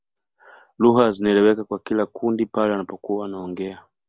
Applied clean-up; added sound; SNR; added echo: none; none; none; none.